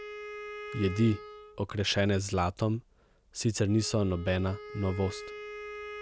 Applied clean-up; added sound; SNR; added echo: none; Wind instrument, woodwind instrument; 13 dB; none.